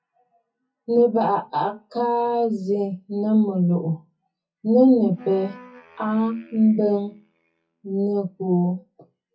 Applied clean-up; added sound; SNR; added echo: classical method WPE with log-MMSE.